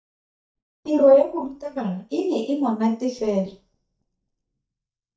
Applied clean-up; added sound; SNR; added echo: neural mask model DeepFilterNet 3.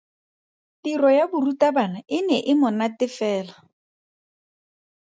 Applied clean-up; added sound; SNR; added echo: none; none; none; none.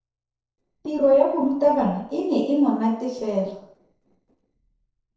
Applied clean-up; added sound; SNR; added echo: neural separator model SepFormer DNS4.